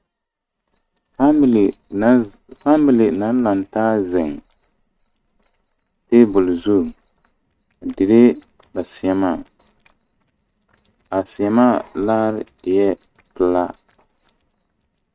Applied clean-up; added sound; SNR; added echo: neural mask model RNNoise.